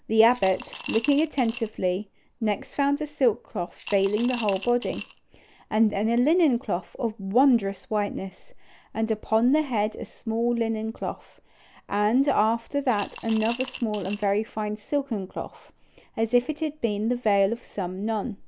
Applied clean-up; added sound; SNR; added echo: none; Coin (dropping) / Glass; 14 dB; none.